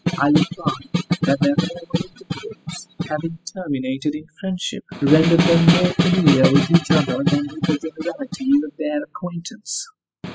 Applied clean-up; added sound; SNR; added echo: classical method spectral subtraction.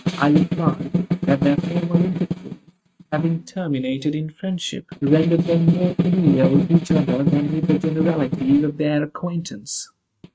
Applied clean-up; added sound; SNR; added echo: neural mask model RNNoise.